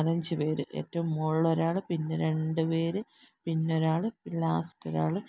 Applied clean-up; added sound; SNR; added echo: none; none; none; none.